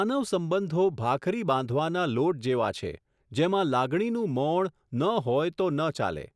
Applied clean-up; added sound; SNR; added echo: none; none; none; none.